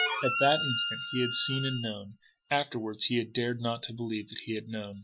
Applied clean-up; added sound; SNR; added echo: classical method Wiener filter.